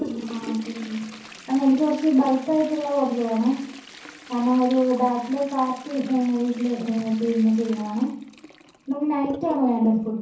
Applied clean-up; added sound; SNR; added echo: none; Toilet flush; 17 dB; reverberation time 0.6 s.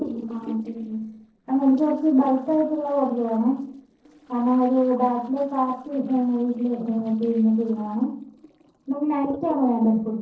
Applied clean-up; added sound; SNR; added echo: neural separator model SepFormer DNS4.